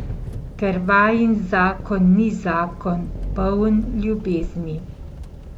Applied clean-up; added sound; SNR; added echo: none; Fireworks + Engine; 10 dB; none.